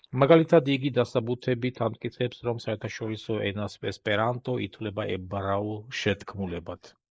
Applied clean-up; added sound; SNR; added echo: neural mask model Resemble Enhance denoiser.